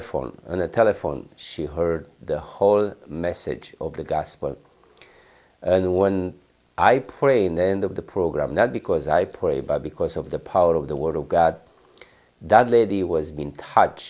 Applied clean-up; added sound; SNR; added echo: none; none; none; none.